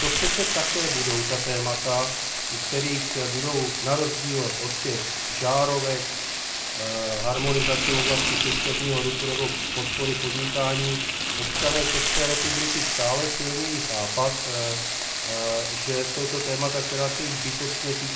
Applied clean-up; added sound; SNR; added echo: none; Frying (food); -2 dB; reverberation time 0.5 s.